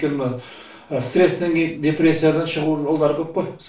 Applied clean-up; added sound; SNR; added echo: none; none; none; reverberation time 0.4 s.